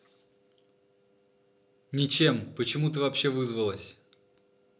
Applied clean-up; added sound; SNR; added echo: none; none; none; none.